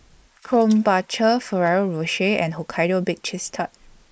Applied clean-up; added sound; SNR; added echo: neural mask model Resemble Enhance denoiser.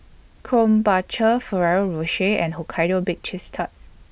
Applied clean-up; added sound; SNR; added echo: none; none; none; none.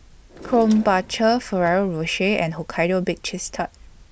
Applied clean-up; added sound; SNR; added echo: none; Drawer open or close; 19 dB; none.